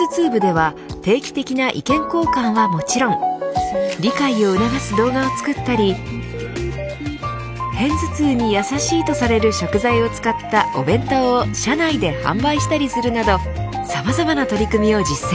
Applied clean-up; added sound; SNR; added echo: none; none; none; none.